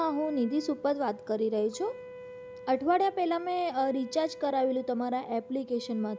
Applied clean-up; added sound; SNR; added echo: none; Wind instrument, woodwind instrument; 16 dB; none.